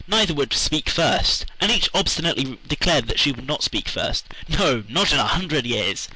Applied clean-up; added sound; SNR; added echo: none; none; none; none.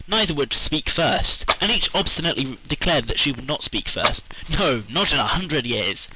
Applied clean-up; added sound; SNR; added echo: none; Fire; 9 dB; none.